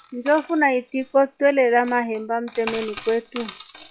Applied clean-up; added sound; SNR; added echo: classical method log-MMSE.